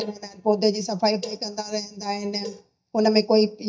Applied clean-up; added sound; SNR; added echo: neural mask model DeepFilterNet 3.